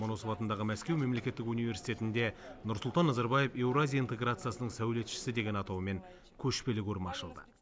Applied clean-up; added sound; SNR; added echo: none; none; none; none.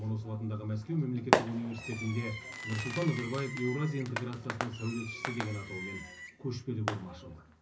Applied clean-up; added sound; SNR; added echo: none; Fireworks; 3 dB; reverberation time 0.4 s.